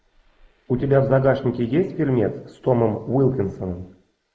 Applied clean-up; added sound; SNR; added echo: neural mask model Resemble Enhance denoiser.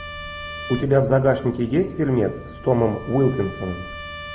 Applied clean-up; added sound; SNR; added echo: none; Trumpet; 16 dB; none.